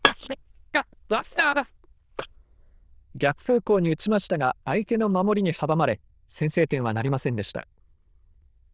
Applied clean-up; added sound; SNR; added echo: neural diffusion model UNIVERSE++.